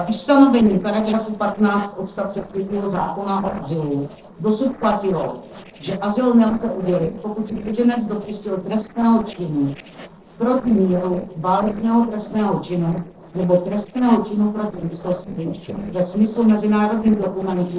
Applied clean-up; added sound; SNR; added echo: neural separator model SepFormer DNS4.